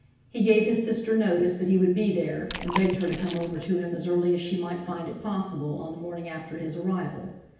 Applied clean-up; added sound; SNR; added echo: none; Chewing, mastication; 8 dB; reverberation time 0.9 s.